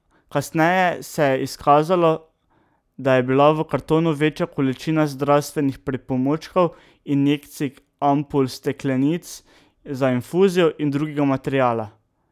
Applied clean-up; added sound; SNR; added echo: none; none; none; none.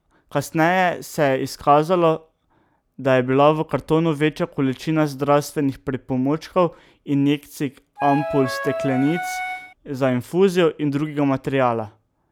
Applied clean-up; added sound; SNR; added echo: none; Wind instrument, woodwind instrument; 6 dB; none.